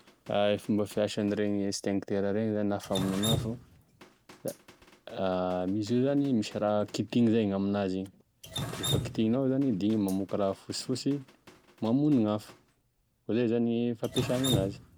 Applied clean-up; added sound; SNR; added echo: none; Drip; 11 dB; none.